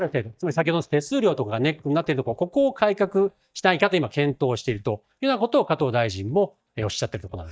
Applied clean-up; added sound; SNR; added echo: neural mask model DeepFilterNet 3.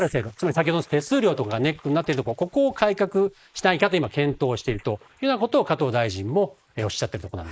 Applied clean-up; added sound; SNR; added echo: neural mask model Resemble Enhance denoiser.